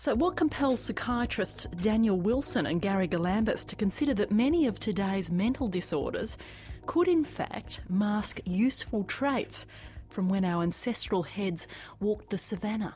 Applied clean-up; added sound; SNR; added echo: none; none; none; none.